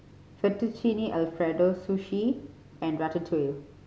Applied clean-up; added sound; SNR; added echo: none; none; none; none.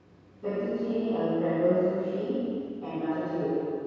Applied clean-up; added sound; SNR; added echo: none; none; none; reverberation time 2.2 s.